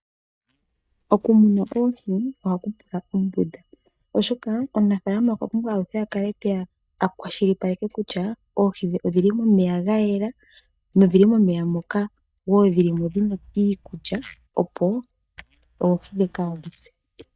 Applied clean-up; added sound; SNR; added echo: neural mask model DeepFilterNet 3.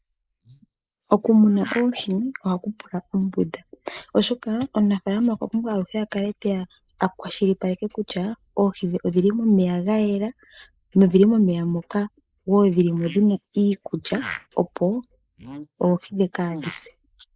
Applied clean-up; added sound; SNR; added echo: neural mask model Resemble Enhance denoiser.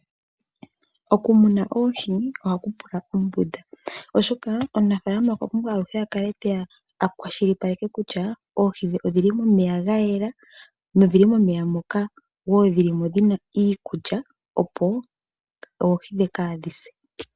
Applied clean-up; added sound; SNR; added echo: none; none; none; none.